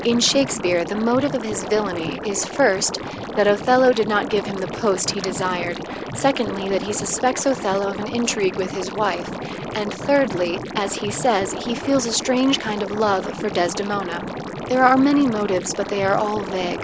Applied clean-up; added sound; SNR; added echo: none; Liquid; 8 dB; none.